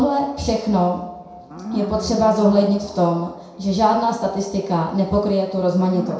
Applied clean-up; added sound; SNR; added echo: none; Livestock, farm animals, working animals; 16 dB; reverberation time 0.6 s.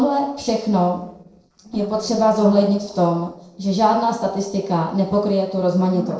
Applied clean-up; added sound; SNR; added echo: neural separator model SepFormer DNS4.